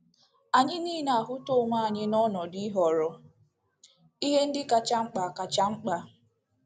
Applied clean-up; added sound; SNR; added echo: none; none; none; none.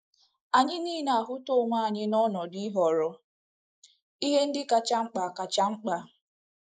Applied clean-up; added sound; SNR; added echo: neural mask model Resemble Enhance denoiser.